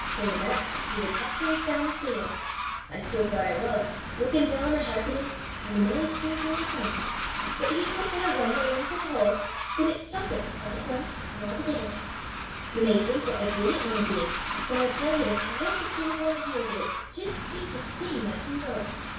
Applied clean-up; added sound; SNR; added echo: none; Train; 3 dB; reverberation time 0.6 s.